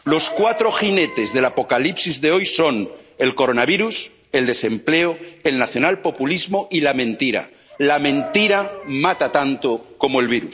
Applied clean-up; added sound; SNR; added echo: none; Chicken, rooster; 18 dB; none.